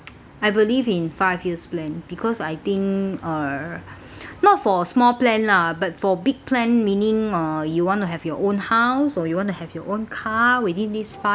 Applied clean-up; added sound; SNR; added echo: none; none; none; none.